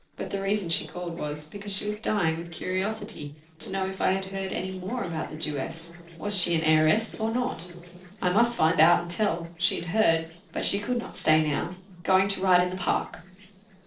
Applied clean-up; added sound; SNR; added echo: neural separator model SepFormer DNS4.